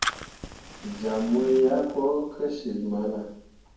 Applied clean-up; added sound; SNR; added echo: none; Fire; 12 dB; reverberation time 0.9 s.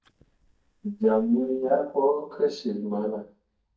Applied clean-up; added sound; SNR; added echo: neural mask model DeepFilterNet 3.